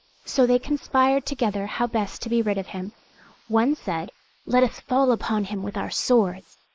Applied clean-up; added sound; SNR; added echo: neural mask model Resemble Enhance denoiser.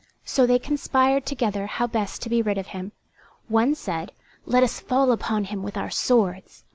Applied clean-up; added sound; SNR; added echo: none; none; none; none.